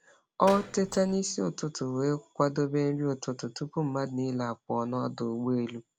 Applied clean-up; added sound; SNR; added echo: none; Door; 12 dB; none.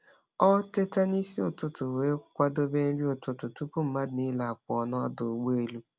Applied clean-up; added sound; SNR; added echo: none; none; none; none.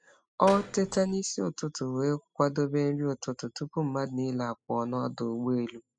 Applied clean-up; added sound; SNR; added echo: classical method spectral subtraction.